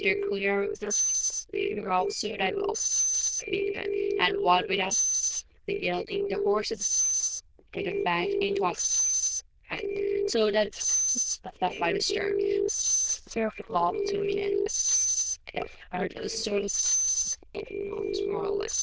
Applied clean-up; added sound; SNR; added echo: neural diffusion model UNIVERSE++.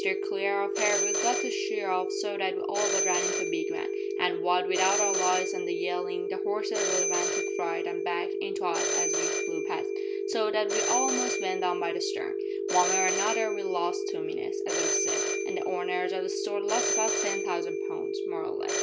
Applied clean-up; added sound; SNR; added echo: none; Telephone + Telephone; -3 dB; none.